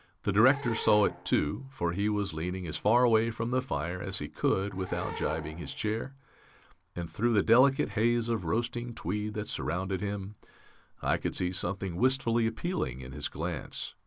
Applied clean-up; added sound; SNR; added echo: none; Animal / Brass instrument; 15 dB; none.